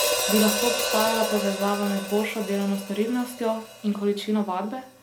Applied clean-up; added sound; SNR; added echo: none; Hi-hat; 4 dB; none.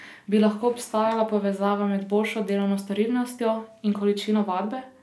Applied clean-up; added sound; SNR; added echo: none; none; none; none.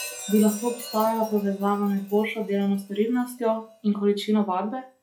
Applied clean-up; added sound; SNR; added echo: classical method log-MMSE.